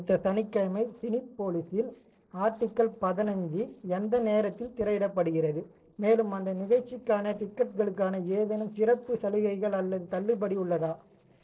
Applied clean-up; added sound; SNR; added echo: neural separator model SepFormer DNS4.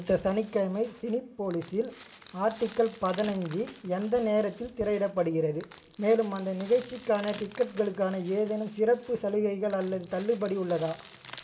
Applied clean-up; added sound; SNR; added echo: none; Crushing; 18 dB; reverberation time 0.5 s.